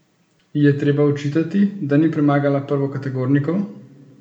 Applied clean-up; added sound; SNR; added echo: none; none; none; reverberation time 2.1 s.